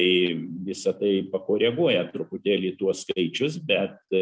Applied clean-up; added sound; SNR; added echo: none; none; none; none.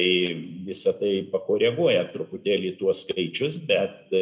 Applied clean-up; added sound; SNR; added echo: none; none; none; reverberation time 0.6 s.